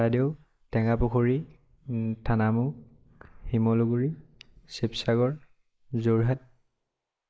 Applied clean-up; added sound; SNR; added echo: neural mask model Resemble Enhance denoiser.